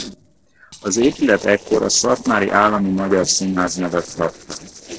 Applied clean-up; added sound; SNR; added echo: neural separator model SepFormer DNS4.